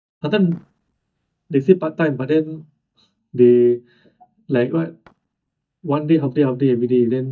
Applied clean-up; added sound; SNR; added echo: neural mask model DeepFilterNet 3.